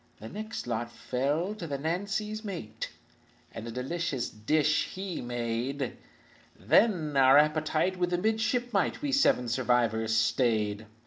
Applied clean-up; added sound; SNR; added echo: none; none; none; none.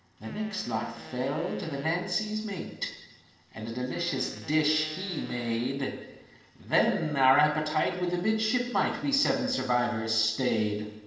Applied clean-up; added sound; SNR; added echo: none; Fart; 19 dB; reverberation time 1.1 s.